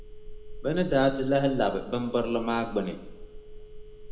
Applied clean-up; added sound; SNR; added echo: none; Telephone; 10 dB; reverberation time 0.9 s.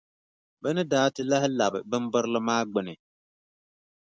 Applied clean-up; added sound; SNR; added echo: none; none; none; none.